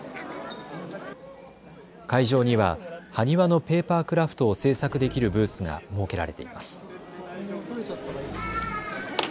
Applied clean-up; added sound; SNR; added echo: none; Dog; 14 dB; none.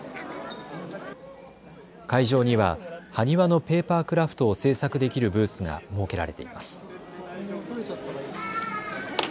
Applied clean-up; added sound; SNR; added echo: none; none; none; none.